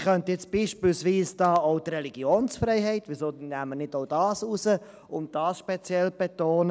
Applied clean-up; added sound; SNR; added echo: none; none; none; none.